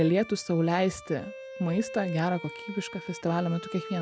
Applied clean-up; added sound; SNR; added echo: none; Bowed string instrument; 13 dB; none.